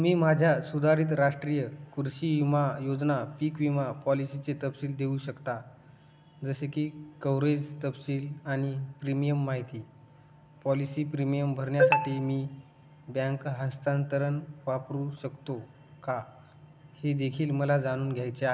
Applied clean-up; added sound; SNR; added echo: none; none; none; none.